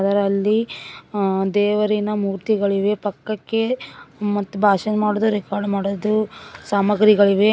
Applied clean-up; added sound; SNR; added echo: none; none; none; none.